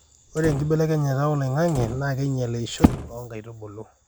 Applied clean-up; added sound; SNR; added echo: none; Slam; 12 dB; none.